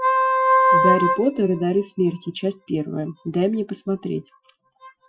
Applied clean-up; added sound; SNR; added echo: classical method Wiener filter.